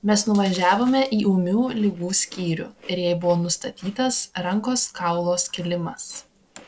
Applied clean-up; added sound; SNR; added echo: neural separator model SepFormer DNS4.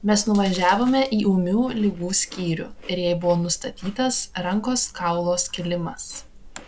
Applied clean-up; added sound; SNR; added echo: none; Chewing, mastication; 18 dB; none.